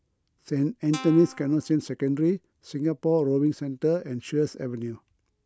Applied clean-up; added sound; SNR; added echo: none; Guitar; 16 dB; none.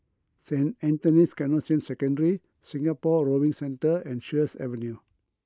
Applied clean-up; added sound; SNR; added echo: neural mask model Resemble Enhance denoiser.